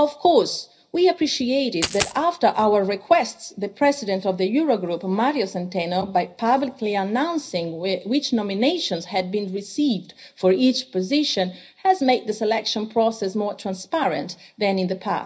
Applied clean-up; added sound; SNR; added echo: none; Coin (dropping); 4 dB; reverberation time 0.4 s.